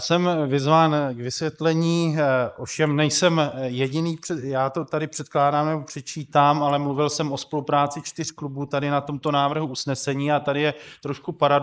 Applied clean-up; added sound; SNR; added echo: neural mask model Resemble Enhance denoiser.